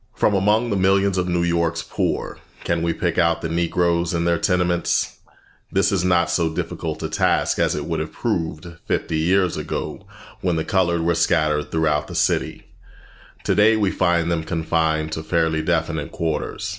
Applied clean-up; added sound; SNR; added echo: none; none; none; none.